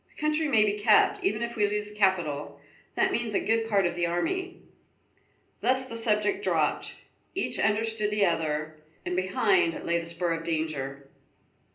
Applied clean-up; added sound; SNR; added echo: none; none; none; reverberation time 0.5 s.